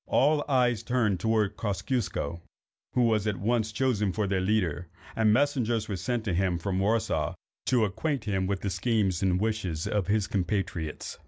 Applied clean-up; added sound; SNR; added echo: none; none; none; none.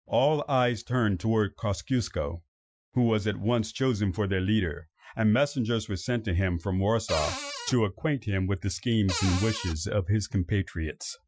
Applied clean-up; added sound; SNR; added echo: classical method Wiener filter.